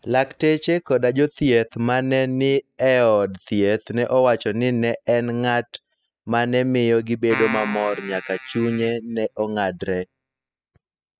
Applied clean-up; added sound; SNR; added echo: classical method spectral subtraction.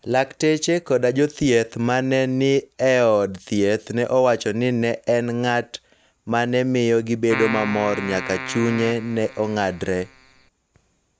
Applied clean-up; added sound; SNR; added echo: none; Keyboard (musical); 10 dB; none.